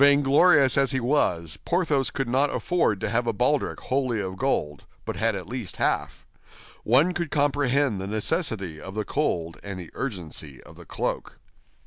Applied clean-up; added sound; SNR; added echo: none; none; none; none.